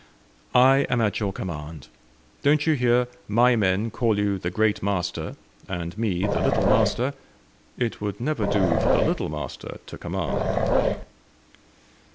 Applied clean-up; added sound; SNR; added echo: none; Growling; -1 dB; none.